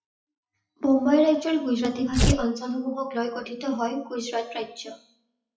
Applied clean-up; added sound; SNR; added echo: classical method WPE with log-MMSE.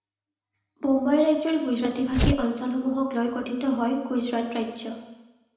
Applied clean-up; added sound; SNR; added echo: none; Tearing; -2 dB; reverberation time 0.9 s.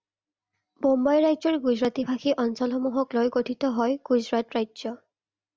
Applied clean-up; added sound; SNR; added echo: none; none; none; none.